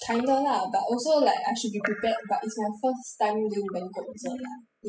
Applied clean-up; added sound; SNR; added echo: classical method spectral subtraction.